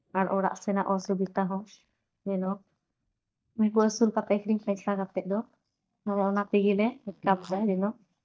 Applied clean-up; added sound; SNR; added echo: neural mask model DeepFilterNet 3.